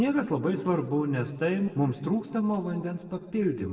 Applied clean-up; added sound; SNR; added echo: neural separator model SepFormer DNS4.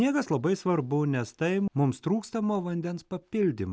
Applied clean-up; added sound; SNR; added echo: none; none; none; none.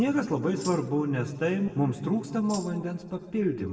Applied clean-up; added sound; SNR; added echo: none; Tambourine; 17 dB; reverberation time 1.8 s.